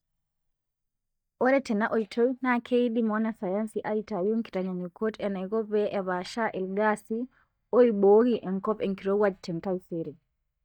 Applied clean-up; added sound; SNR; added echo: neural mask model DeepFilterNet 3.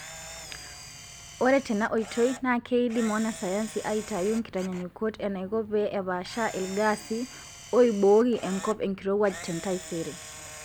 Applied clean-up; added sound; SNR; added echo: none; Camera; 16 dB; none.